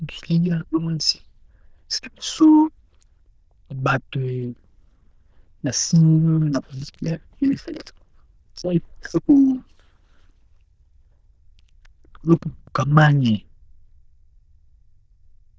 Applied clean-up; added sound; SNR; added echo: neural diffusion model UNIVERSE++.